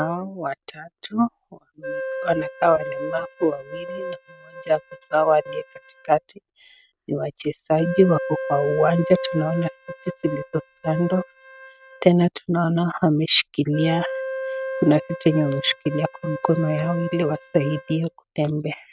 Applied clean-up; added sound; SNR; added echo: neural mask model RNNoise.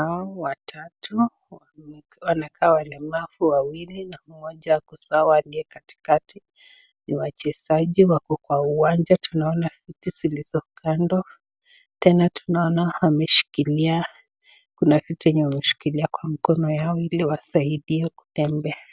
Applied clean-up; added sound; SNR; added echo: none; none; none; none.